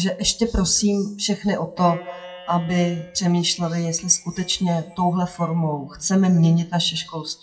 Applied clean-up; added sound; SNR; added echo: classical method WPE with log-MMSE.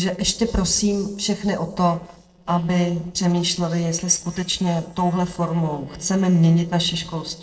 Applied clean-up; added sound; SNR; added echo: neural separator model SepFormer DNS4.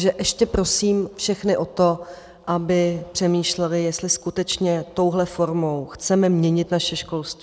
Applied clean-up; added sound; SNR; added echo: none; none; none; none.